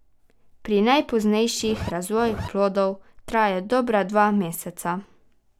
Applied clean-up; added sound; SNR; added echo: none; Zipper (clothing); 9 dB; none.